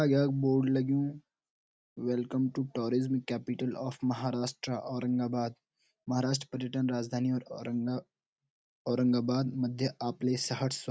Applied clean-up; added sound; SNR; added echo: none; none; none; none.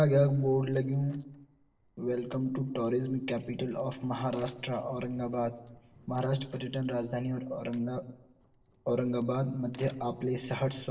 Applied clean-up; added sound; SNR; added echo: neural separator model SepFormer DNS4.